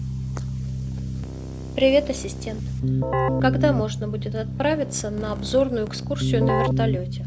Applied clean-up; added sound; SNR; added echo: none; Keyboard (musical); 0 dB; none.